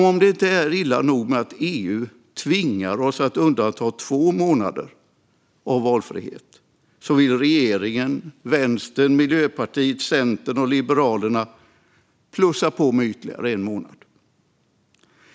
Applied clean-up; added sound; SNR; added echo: none; none; none; none.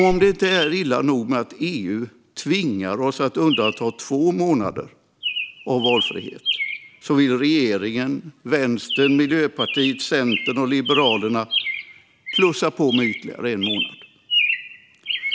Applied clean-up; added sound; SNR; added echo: none; Chirp, tweet; 7 dB; none.